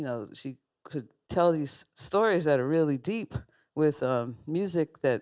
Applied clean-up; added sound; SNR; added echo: none; none; none; none.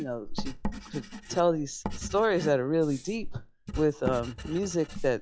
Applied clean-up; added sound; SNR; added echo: classical method log-MMSE.